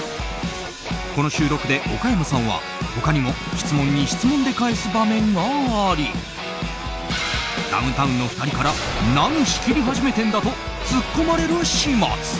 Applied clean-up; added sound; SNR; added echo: none; none; none; none.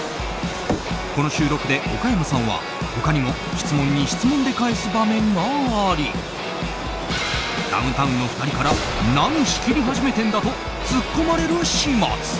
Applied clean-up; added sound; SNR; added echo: none; Wind + Knock / Wood; 11 dB; none.